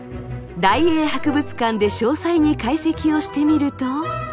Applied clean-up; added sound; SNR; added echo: none; none; none; none.